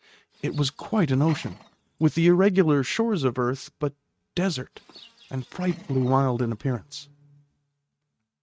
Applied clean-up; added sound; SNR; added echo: neural mask model RNNoise.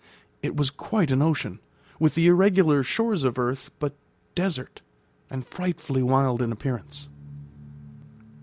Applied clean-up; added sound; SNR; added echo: none; none; none; none.